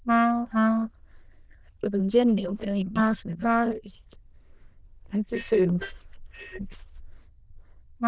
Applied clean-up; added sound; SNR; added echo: neural diffusion model UNIVERSE++.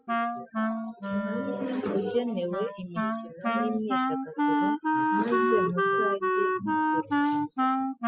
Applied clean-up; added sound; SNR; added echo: classical method spectral subtraction.